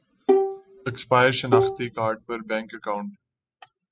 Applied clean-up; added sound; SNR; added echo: classical method spectral subtraction.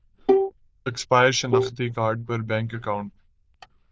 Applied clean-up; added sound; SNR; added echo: neural diffusion model UNIVERSE++.